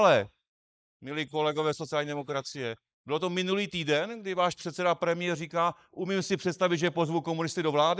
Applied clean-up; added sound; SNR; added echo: neural mask model Resemble Enhance denoiser.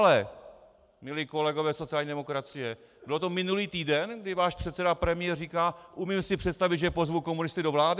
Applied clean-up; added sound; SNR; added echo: none; none; none; none.